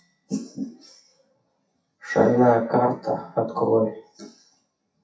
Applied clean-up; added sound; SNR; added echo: classical method WPE with log-MMSE.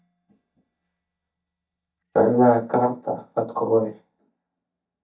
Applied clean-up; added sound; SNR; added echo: neural mask model DeepFilterNet 3.